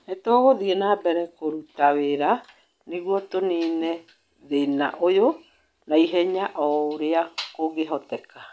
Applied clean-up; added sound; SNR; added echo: none; none; none; none.